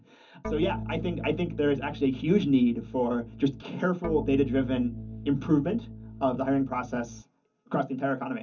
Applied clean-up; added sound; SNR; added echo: none; Organ; 10 dB; reverberation time 0.3 s.